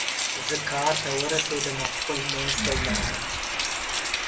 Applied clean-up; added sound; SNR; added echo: none; Rain; -3 dB; reverberation time 0.2 s.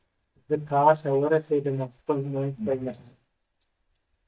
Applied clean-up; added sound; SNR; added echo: neural mask model DeepFilterNet 3.